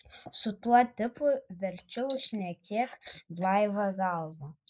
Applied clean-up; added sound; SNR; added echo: neural mask model Resemble Enhance denoiser.